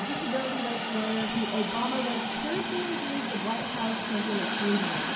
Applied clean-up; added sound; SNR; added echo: none; Hiss; 0 dB; reverberation time 0.7 s.